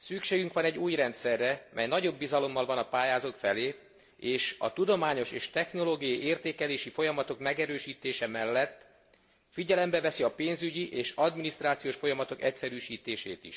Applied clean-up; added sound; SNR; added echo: none; none; none; none.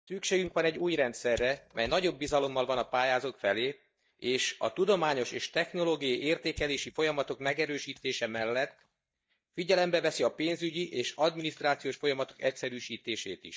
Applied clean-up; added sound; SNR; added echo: neural mask model DeepFilterNet 3.